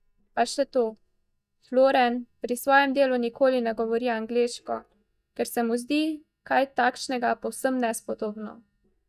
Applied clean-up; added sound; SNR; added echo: neural mask model DeepFilterNet 3.